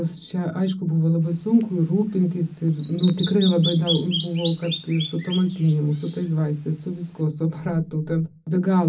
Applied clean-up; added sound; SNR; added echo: none; Bird vocalization, bird call, bird song; 11 dB; reverberation time 0.4 s.